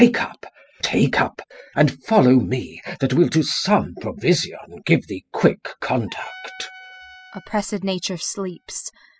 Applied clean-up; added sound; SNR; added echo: classical method spectral subtraction.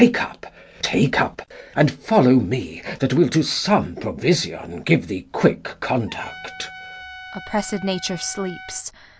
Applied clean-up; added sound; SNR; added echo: none; Trumpet; 17 dB; none.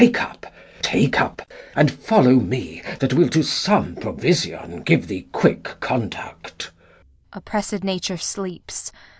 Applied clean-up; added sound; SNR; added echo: none; none; none; none.